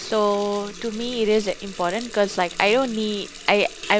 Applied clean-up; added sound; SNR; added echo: none; Water tap, faucet; 15 dB; none.